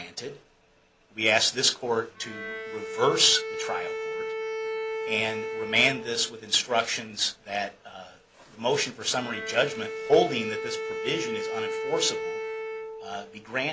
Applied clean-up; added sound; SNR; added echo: none; Bowed string instrument; 7 dB; none.